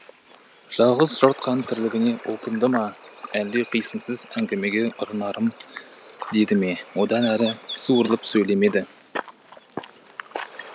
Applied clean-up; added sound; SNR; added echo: none; Water / Bird; 17 dB; none.